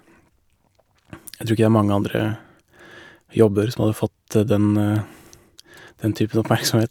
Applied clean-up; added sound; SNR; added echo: none; none; none; none.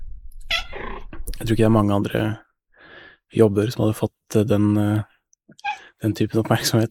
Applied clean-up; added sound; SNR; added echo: neural mask model Resemble Enhance denoiser.